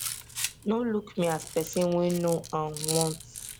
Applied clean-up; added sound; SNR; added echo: none; Rattle; 9 dB; none.